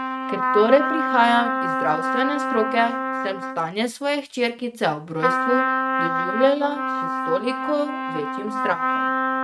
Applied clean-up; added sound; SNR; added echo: neural mask model RNNoise.